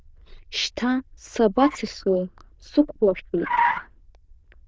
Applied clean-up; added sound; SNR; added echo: neural diffusion model UNIVERSE++.